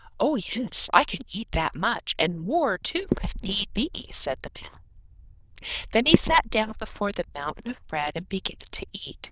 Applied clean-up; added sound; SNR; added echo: neural diffusion model UNIVERSE++.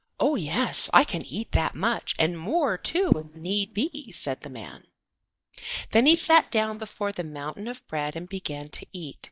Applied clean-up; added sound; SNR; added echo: neural mask model DeepFilterNet 3.